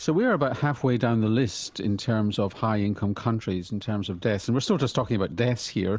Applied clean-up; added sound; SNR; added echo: none; none; none; none.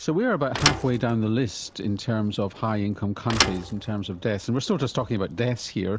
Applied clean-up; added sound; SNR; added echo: none; Thump, thud; 7 dB; none.